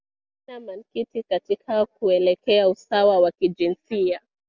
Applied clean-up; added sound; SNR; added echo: none; none; none; none.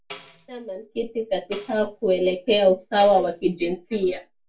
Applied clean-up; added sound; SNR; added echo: none; Tambourine; 6 dB; reverberation time 0.2 s.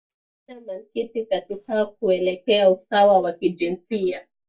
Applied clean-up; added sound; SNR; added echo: neural mask model DeepFilterNet 3.